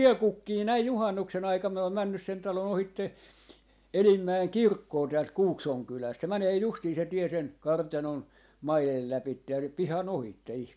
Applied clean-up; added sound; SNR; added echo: none; none; none; none.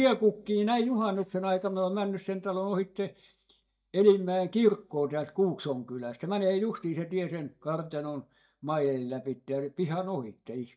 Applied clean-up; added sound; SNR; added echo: neural mask model DeepFilterNet 3.